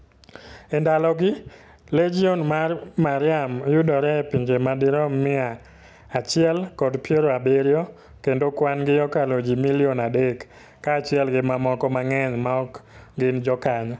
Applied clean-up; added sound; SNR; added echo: none; none; none; none.